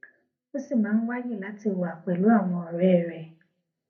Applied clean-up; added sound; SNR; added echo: none; none; none; reverberation time 0.3 s.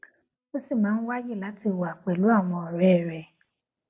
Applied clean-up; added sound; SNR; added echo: none; none; none; none.